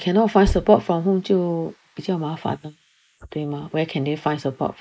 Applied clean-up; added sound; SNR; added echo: neural mask model Resemble Enhance denoiser.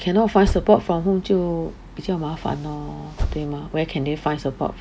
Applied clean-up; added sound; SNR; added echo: none; Car; 9 dB; none.